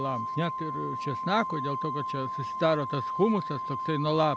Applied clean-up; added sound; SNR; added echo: none; Organ; 4 dB; none.